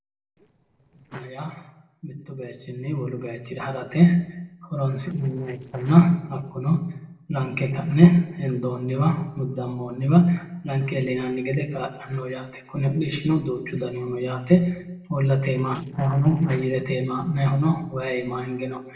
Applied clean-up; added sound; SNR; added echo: neural separator model SepFormer DNS4.